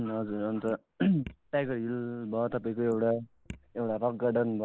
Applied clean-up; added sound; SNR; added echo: neural mask model Resemble Enhance denoiser.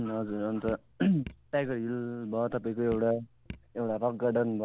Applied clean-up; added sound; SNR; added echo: none; Drip; 17 dB; none.